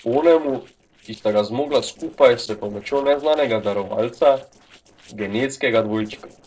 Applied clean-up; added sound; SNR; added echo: neural separator model SepFormer DNS4.